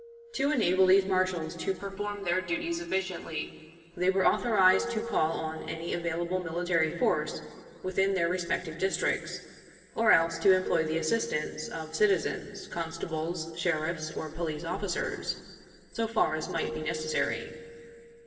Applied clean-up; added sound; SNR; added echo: none; Keyboard (musical); 15 dB; reverberation time 2.7 s.